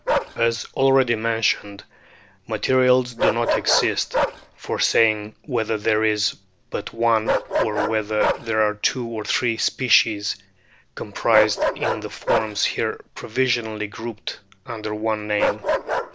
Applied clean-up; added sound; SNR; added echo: none; Bark; 5 dB; none.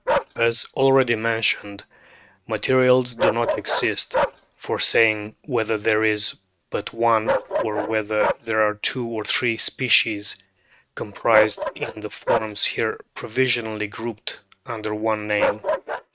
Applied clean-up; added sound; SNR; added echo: neural mask model RNNoise.